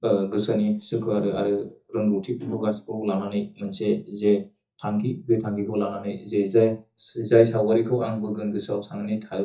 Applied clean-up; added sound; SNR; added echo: neural mask model DeepFilterNet 3.